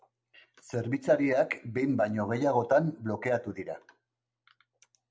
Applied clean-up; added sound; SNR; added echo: none; none; none; none.